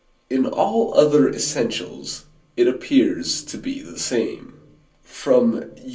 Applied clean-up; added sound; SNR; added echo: none; Marimba, xylophone; 17 dB; reverberation time 0.3 s.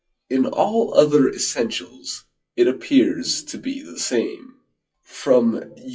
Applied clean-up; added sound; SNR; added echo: classical method WPE with log-MMSE.